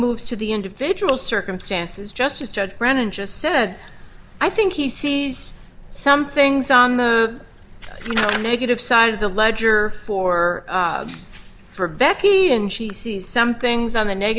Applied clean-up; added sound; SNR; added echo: none; none; none; none.